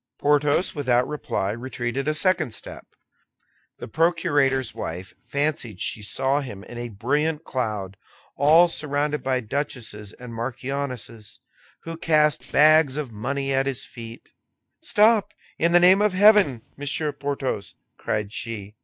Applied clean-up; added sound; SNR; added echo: neural separator model SepFormer DNS4.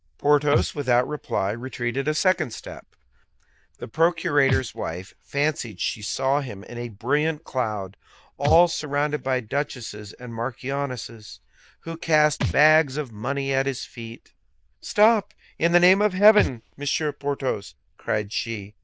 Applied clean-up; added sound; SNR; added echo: neural diffusion model UNIVERSE++.